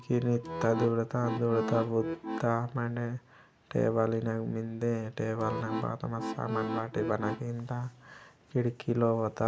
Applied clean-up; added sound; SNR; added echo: none; Accordion; 5 dB; none.